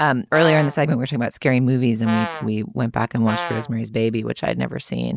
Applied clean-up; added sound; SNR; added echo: none; Brass instrument; 10 dB; none.